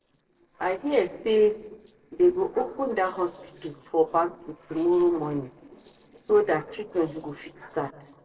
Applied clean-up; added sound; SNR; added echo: neural separator model SepFormer DNS4.